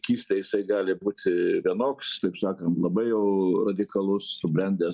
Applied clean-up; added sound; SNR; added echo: none; none; none; none.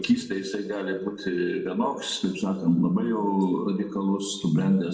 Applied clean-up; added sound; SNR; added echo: none; none; none; reverberation time 0.7 s.